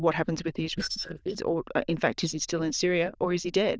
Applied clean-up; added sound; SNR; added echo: neural diffusion model UNIVERSE++.